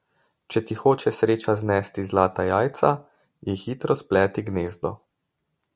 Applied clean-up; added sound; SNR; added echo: none; none; none; none.